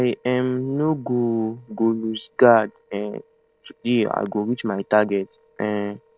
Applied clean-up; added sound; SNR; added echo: neural separator model SepFormer DNS4.